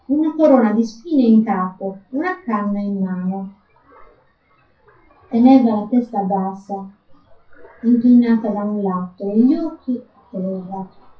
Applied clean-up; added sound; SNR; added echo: classical method WPE with log-MMSE.